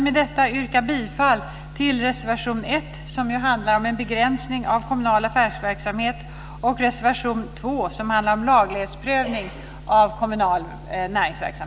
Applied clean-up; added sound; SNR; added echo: none; none; none; none.